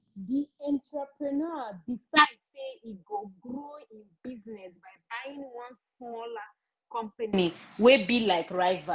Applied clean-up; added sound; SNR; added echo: none; none; none; none.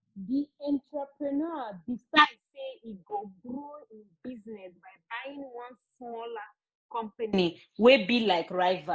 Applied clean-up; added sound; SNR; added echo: neural mask model Resemble Enhance denoiser.